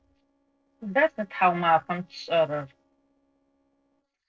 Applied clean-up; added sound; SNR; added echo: neural separator model SepFormer DNS4.